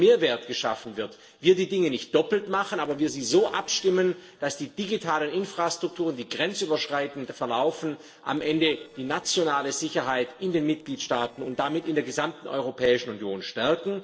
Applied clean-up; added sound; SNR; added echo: neural separator model SepFormer DNS4.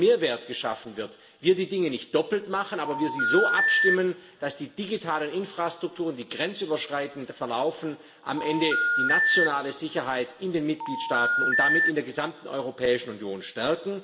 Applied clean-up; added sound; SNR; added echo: none; Telephone; -2 dB; reverberation time 0.4 s.